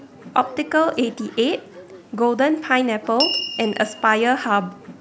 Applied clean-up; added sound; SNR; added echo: none; Door / Bell; 12 dB; none.